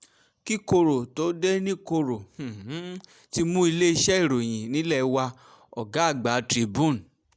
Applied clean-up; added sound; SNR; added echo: none; none; none; none.